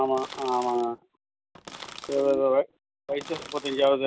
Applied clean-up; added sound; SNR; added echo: none; Crackle; 16 dB; none.